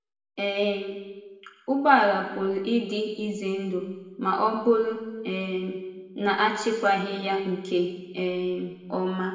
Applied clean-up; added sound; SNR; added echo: none; none; none; reverberation time 1.1 s.